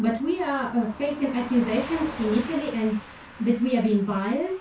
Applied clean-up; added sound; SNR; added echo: none; Car passing by / Truck; 15 dB; reverberation time 0.2 s.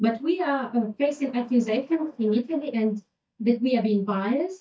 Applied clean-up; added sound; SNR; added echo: neural mask model DeepFilterNet 3.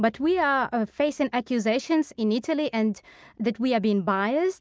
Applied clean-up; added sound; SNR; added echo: none; none; none; none.